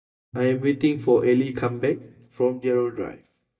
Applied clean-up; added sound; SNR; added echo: neural mask model DeepFilterNet 3.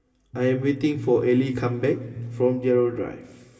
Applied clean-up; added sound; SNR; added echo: none; Bass guitar; 11 dB; reverberation time 2.6 s.